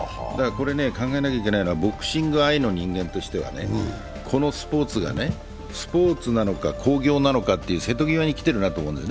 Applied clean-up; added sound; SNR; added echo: none; none; none; none.